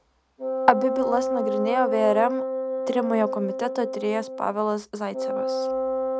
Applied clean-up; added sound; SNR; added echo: none; Wind instrument, woodwind instrument; 2 dB; none.